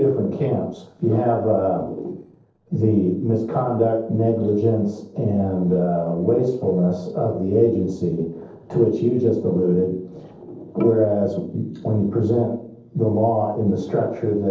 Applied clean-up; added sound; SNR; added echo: neural separator model SepFormer DNS4.